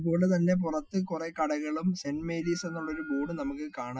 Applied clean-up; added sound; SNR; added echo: classical method Wiener filter.